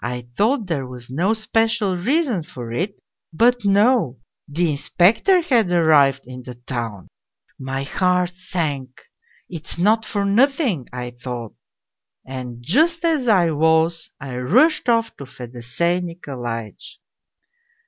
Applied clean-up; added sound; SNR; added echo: none; none; none; none.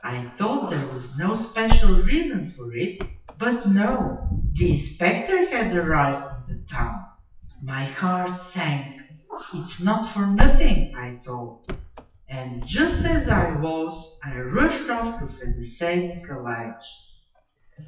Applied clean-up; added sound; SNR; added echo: classical method WPE with log-MMSE.